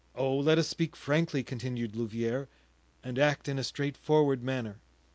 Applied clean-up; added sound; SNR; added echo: none; none; none; none.